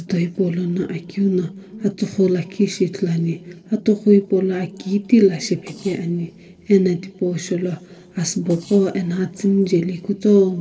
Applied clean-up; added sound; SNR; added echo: neural separator model SepFormer DNS4.